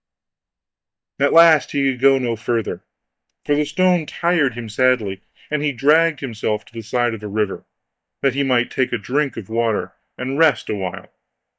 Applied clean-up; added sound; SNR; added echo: neural mask model DeepFilterNet 3.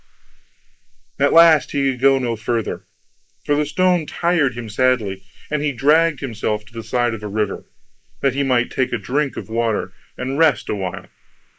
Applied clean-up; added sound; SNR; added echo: neural mask model Resemble Enhance denoiser.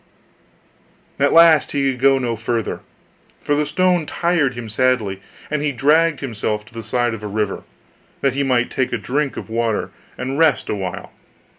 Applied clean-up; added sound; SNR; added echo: none; none; none; none.